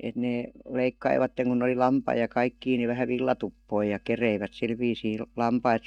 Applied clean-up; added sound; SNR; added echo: neural mask model DeepFilterNet 3.